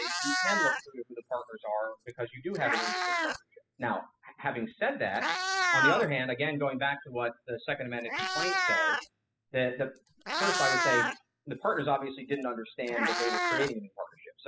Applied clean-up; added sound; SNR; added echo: classical method spectral subtraction.